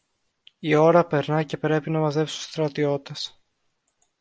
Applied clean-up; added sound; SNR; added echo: none; none; none; none.